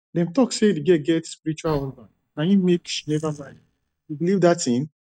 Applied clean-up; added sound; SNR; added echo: neural mask model DeepFilterNet 3.